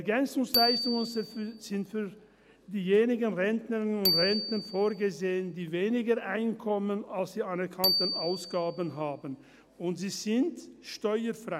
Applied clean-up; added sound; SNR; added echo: none; Bicycle bell; 5 dB; none.